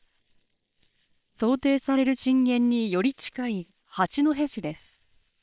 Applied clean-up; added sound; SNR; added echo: neural separator model SepFormer WHAM!.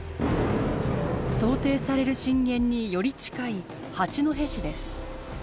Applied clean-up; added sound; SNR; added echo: none; Thunder; 4 dB; none.